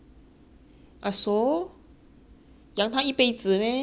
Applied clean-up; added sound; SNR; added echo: none; none; none; none.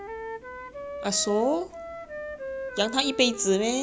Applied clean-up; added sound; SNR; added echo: none; Wind instrument, woodwind instrument; 9 dB; none.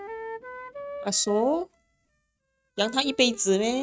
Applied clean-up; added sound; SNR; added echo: neural mask model RNNoise.